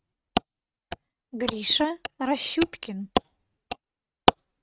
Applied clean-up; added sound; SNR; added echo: neural mask model RNNoise.